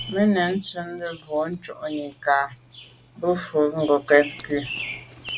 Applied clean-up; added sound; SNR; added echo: none; Bird vocalization, bird call, bird song; 16 dB; none.